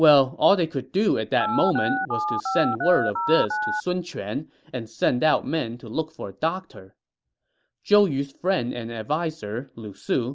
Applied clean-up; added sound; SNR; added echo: none; Telephone; 2 dB; none.